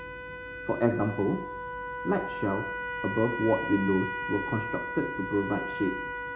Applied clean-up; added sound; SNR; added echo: none; Trumpet; 5 dB; reverberation time 0.4 s.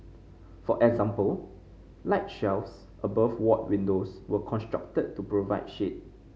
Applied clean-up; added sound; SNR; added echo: none; none; none; none.